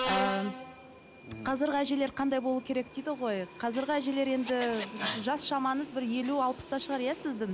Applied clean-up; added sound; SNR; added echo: none; Subway, metro, underground + Scratching (performance technique); 10 dB; none.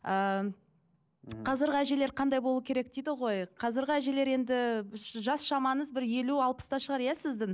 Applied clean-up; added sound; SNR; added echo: none; none; none; none.